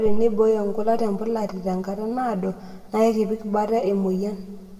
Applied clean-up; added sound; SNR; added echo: none; none; none; reverberation time 1.1 s.